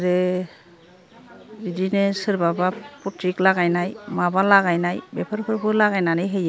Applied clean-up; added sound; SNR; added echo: none; none; none; none.